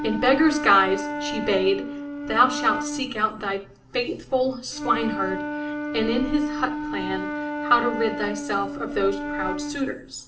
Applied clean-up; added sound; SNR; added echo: none; Wind instrument, woodwind instrument; 6 dB; reverberation time 0.4 s.